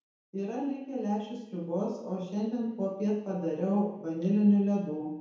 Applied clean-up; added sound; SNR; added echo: none; none; none; reverberation time 2.0 s.